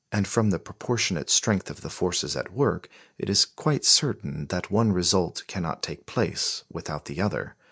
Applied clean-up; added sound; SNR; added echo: none; none; none; none.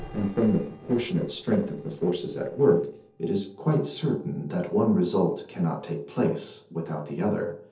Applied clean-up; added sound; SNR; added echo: neural separator model SepFormer DNS4.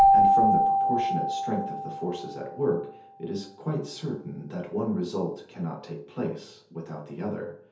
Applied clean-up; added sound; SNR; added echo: none; Keyboard (musical); -5 dB; reverberation time 0.5 s.